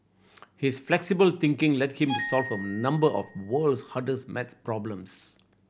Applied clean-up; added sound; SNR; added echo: none; Glockenspiel + Bowed string instrument; 13 dB; none.